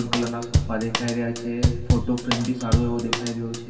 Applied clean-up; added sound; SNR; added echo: none; Drum / Drum kit; -1 dB; reverberation time 2.3 s.